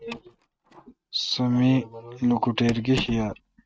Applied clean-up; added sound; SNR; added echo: neural mask model RNNoise.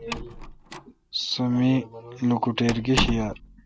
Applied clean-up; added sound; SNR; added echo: none; Slam; 7 dB; none.